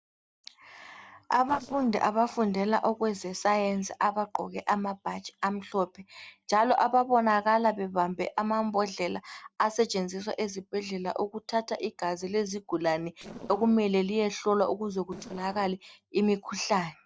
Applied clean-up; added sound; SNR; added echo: neural separator model SepFormer DNS4.